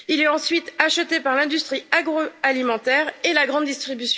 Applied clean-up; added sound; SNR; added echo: none; none; none; none.